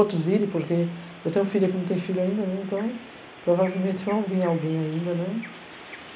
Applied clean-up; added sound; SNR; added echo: none; Bird vocalization, bird call, bird song; 18 dB; none.